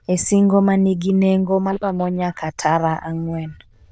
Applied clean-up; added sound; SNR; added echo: neural diffusion model UNIVERSE++.